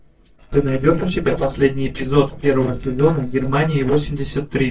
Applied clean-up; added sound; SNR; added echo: neural separator model SepFormer DNS4.